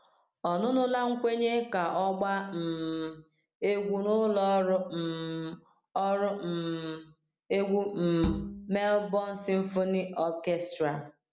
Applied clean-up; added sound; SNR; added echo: none; Bowed string instrument; 7 dB; none.